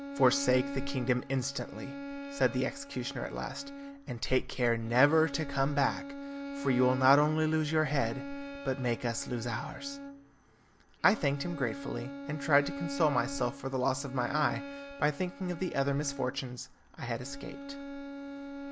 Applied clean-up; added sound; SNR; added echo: none; Bowed string instrument; 11 dB; none.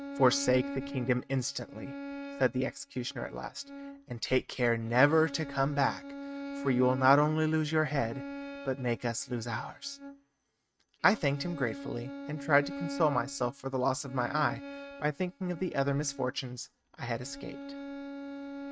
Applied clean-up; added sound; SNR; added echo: neural mask model RNNoise.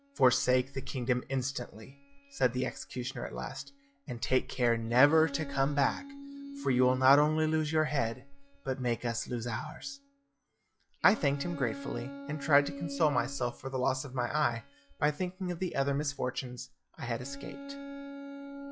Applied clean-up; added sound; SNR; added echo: classical method log-MMSE.